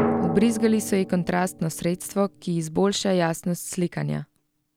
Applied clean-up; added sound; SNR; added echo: none; Drum; 8 dB; none.